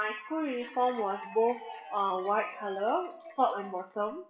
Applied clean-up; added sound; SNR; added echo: classical method WPE with log-MMSE.